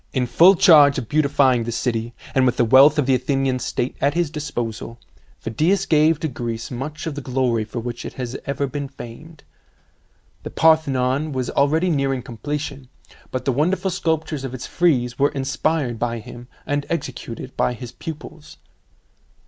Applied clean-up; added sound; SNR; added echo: none; none; none; none.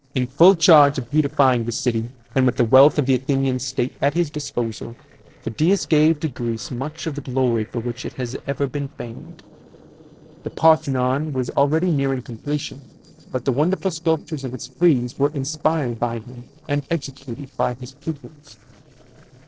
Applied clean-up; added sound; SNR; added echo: neural separator model SepFormer DNS4.